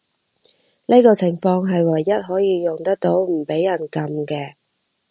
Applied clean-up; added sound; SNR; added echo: none; none; none; none.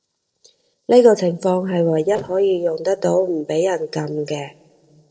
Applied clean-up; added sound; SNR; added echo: neural separator model SepFormer DNS4.